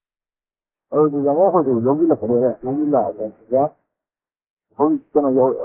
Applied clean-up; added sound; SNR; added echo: neural mask model Resemble Enhance denoiser.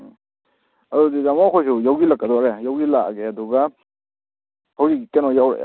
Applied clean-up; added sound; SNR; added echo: none; none; none; none.